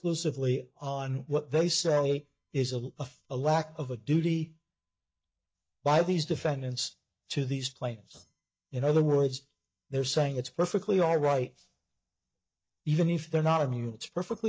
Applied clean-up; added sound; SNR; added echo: neural mask model DeepFilterNet 3.